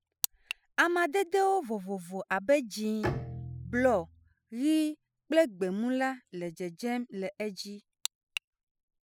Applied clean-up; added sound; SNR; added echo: classical method spectral subtraction.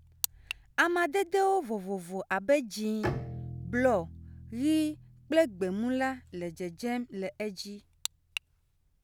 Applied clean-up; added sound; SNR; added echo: none; Bowed string instrument; 14 dB; none.